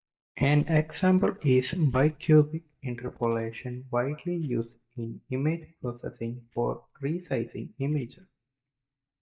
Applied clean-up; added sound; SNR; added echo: neural mask model DeepFilterNet 3.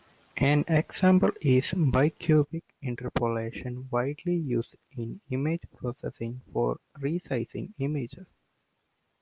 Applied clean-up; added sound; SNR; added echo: none; none; none; none.